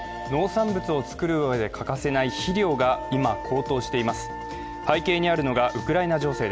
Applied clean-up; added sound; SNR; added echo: none; Wind instrument, woodwind instrument; 12 dB; none.